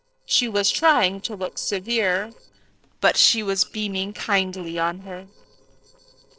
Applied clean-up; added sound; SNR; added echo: neural separator model SepFormer DNS4.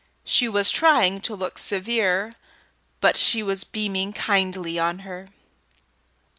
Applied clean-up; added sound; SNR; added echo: none; none; none; none.